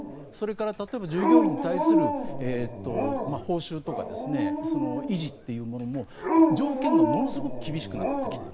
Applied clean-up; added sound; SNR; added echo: none; Dog; -5 dB; none.